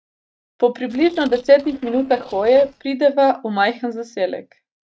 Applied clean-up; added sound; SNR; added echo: neural mask model RNNoise.